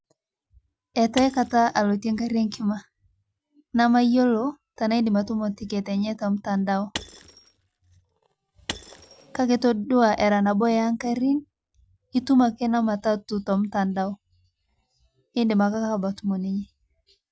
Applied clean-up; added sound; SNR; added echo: none; Shatter / Crushing; 17 dB; none.